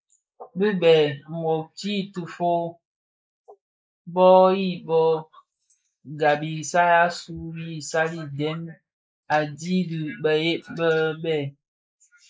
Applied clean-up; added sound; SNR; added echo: neural mask model Resemble Enhance denoiser.